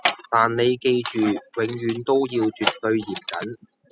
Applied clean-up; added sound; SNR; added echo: classical method spectral subtraction.